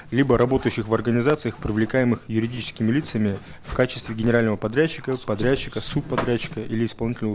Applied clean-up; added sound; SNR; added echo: none; Zipper (clothing); 14 dB; none.